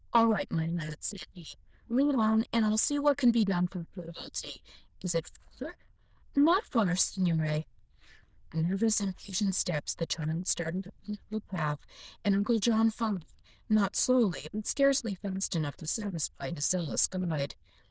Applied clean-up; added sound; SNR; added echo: neural diffusion model UNIVERSE++.